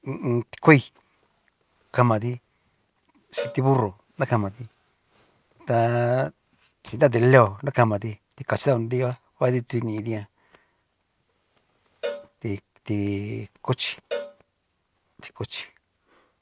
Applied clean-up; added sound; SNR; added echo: none; Cowbell; 14 dB; none.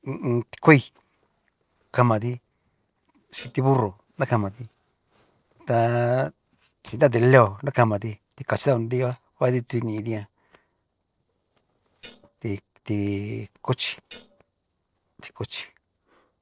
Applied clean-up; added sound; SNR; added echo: neural separator model SepFormer DNS4.